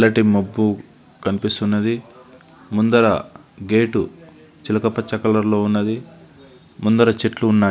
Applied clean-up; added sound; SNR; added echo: none; none; none; none.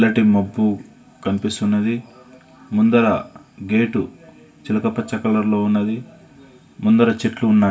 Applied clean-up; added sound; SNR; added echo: none; none; none; reverberation time 0.2 s.